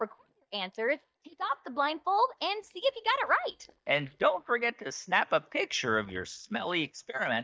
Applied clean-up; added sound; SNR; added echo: neural mask model DeepFilterNet 3.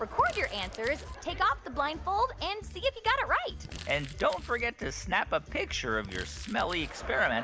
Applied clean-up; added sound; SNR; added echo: none; Crumpling, crinkling; 17 dB; none.